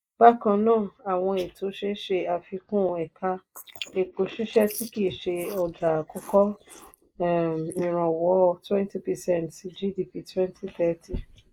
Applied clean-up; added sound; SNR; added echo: neural mask model Resemble Enhance denoiser.